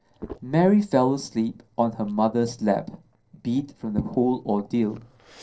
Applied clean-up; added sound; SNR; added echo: neural separator model SepFormer DNS4.